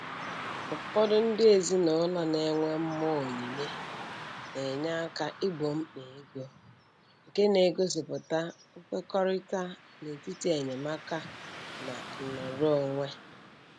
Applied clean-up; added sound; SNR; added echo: none; Car passing by / Traffic noise, roadway noise; 13 dB; none.